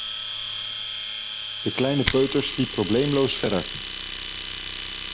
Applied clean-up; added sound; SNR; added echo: none; Domestic sounds, home sounds; 5 dB; none.